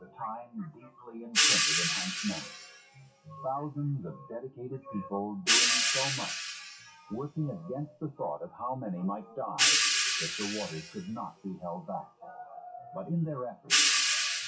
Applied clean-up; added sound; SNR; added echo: classical method WPE with log-MMSE.